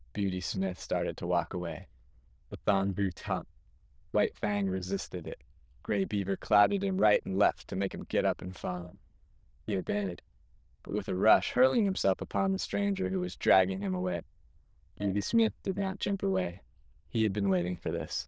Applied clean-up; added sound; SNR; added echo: neural diffusion model UNIVERSE++.